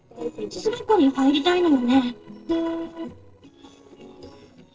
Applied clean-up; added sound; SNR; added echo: neural separator model SepFormer DNS4.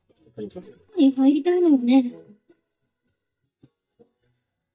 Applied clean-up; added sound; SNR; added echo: neural mask model DeepFilterNet 3.